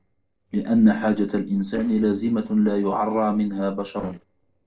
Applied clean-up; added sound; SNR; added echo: neural separator model SepFormer DNS4.